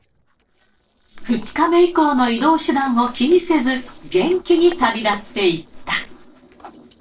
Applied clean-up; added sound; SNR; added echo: neural separator model SepFormer DNS4.